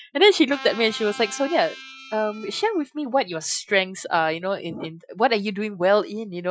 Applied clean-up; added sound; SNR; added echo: classical method Wiener filter.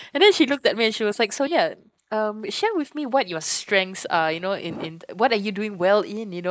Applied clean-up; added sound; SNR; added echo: neural mask model Resemble Enhance denoiser.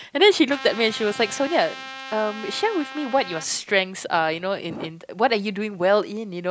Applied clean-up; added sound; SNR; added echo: none; Trumpet; 14 dB; none.